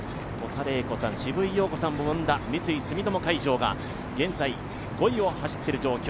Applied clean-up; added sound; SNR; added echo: none; none; none; none.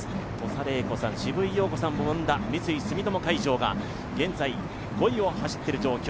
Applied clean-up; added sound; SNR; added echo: none; Wild animals; 8 dB; none.